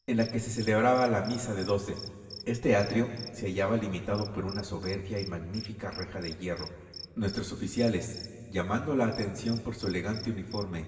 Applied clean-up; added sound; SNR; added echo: none; Cricket; 17 dB; reverberation time 2.0 s.